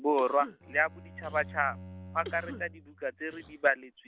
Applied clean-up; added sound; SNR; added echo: none; Cough + Bowed string instrument; 15 dB; none.